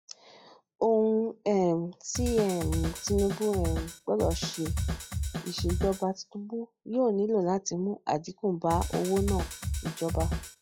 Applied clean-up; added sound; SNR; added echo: classical method log-MMSE.